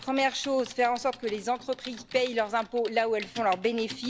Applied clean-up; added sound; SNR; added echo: none; Typing; 16 dB; none.